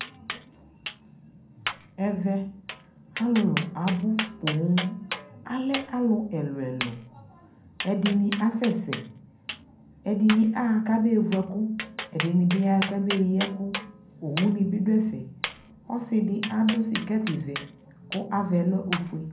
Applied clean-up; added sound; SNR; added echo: none; Tap; 11 dB; reverberation time 0.6 s.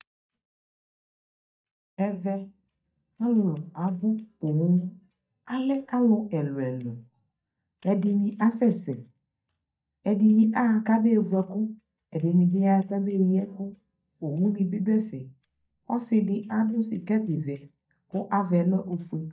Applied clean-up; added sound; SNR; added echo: neural mask model DeepFilterNet 3.